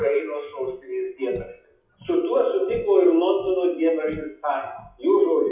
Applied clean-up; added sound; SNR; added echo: classical method WPE with log-MMSE.